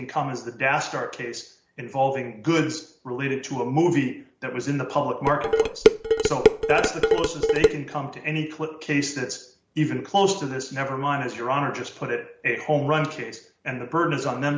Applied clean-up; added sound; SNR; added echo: none; Dishes, pots, and pans; -5 dB; none.